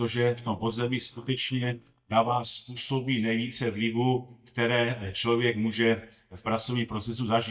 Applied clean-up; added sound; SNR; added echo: neural mask model DeepFilterNet 3.